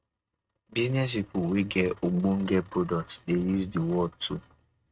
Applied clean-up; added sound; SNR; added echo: neural mask model RNNoise.